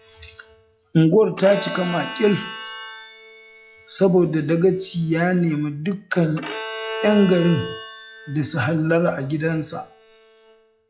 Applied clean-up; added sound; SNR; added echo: classical method log-MMSE.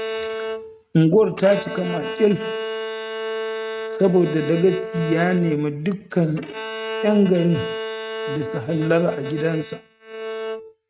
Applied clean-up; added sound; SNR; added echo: neural mask model RNNoise.